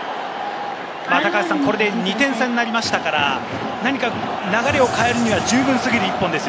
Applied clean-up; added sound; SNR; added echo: none; none; none; none.